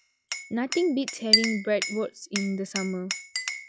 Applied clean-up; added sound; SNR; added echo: classical method log-MMSE.